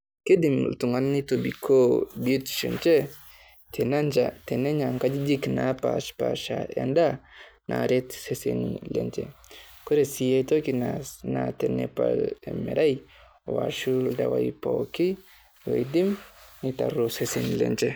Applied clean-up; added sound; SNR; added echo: none; none; none; none.